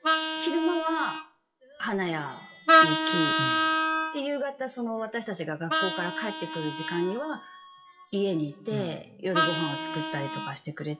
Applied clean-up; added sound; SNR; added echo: classical method WPE with log-MMSE.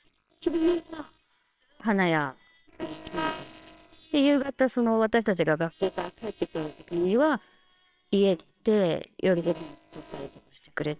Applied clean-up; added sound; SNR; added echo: neural separator model SepFormer WHAMR!.